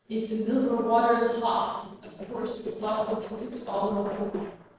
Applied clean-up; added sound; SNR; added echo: neural separator model SepFormer DNS4.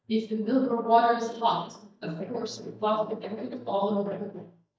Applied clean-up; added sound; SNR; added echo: neural mask model DeepFilterNet 3.